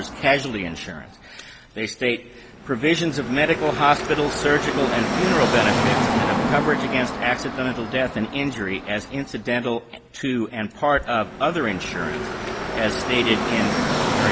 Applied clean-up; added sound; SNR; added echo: none; Car passing by / Traffic noise, roadway noise; 3 dB; none.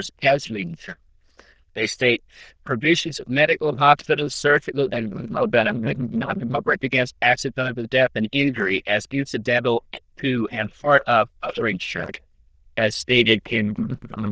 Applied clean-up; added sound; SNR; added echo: neural diffusion model UNIVERSE++.